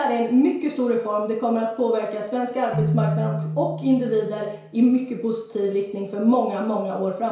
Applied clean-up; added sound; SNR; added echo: none; Keyboard (musical); 9 dB; reverberation time 0.6 s.